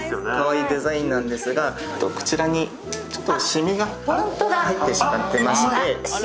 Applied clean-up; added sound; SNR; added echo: none; none; none; none.